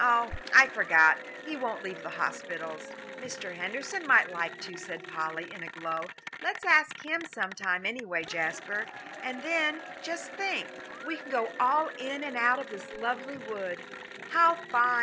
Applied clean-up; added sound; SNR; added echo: none; Applause / Cheering; 13 dB; none.